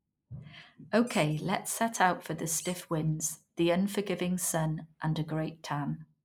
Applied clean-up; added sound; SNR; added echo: neural mask model Resemble Enhance denoiser.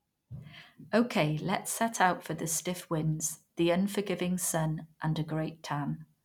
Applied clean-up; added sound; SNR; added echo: none; none; none; none.